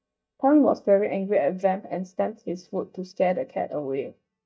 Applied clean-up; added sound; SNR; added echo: neural mask model DeepFilterNet 3.